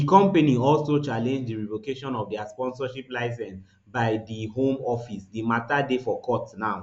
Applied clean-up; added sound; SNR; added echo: none; none; none; none.